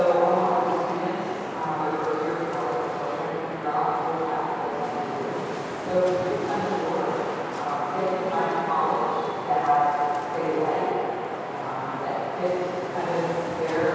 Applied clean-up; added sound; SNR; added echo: none; Wind; 7 dB; reverberation time 2.2 s.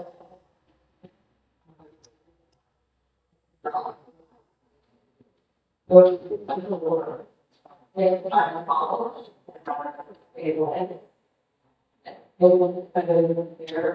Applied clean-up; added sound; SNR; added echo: neural mask model DeepFilterNet 3.